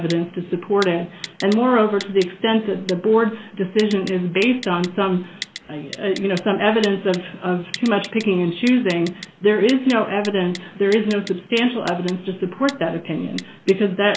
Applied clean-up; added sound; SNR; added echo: none; Typing; 18 dB; none.